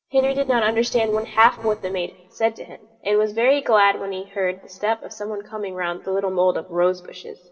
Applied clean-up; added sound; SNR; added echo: neural separator model SepFormer DNS4.